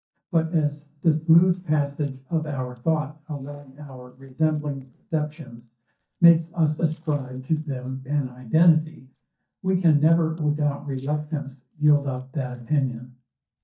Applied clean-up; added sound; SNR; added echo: neural mask model DeepFilterNet 3.